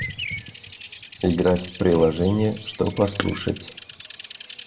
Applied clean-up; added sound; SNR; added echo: none; Bird vocalization, bird call, bird song; 13 dB; reverberation time 0.5 s.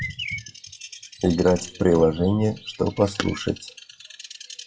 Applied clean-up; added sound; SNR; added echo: classical method WPE with log-MMSE.